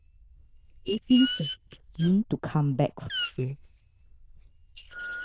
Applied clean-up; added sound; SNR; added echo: neural diffusion model UNIVERSE++.